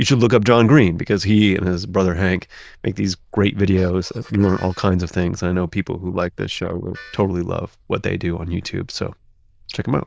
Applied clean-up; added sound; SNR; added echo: neural diffusion model UNIVERSE++.